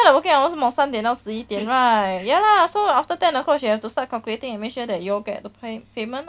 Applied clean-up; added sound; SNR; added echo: none; none; none; none.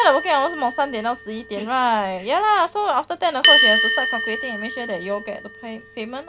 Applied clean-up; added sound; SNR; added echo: none; Bell; 2 dB; none.